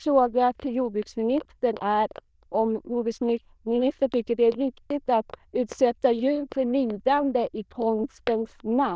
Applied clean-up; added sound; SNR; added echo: neural diffusion model UNIVERSE++.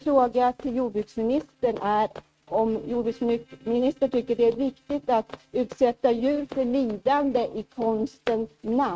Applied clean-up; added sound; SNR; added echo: neural mask model RNNoise.